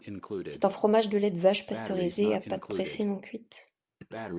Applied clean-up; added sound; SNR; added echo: none; Breathing; 11 dB; none.